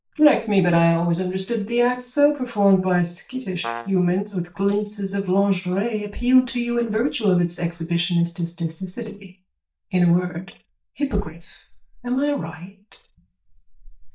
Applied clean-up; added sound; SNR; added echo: neural mask model DeepFilterNet 3.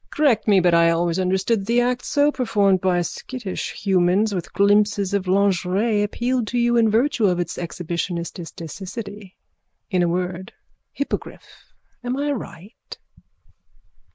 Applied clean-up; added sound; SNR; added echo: none; none; none; none.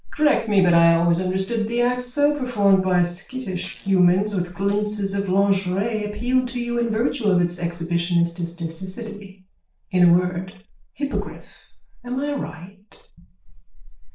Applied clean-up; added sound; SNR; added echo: neural separator model SepFormer DNS4.